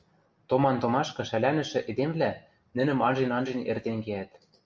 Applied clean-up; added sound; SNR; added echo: none; none; none; none.